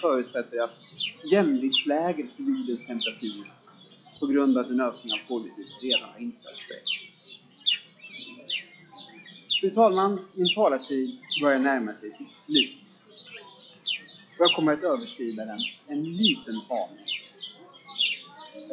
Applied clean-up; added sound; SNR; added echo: classical method log-MMSE.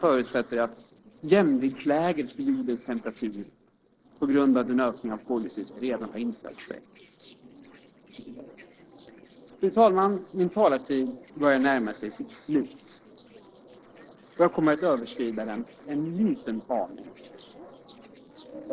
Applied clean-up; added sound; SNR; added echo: neural separator model SepFormer DNS4.